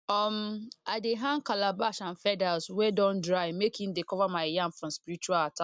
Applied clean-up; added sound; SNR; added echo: none; none; none; none.